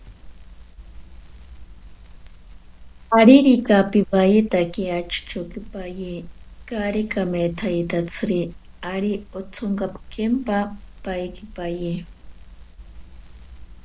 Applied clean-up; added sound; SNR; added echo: none; Crackle; 17 dB; none.